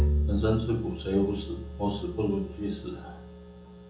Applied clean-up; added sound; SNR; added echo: none; Bowed string instrument; 2 dB; reverberation time 1.0 s.